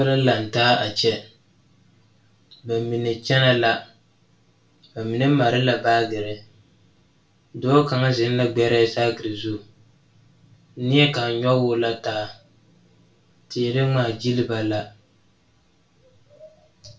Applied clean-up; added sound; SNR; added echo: none; none; none; reverberation time 0.3 s.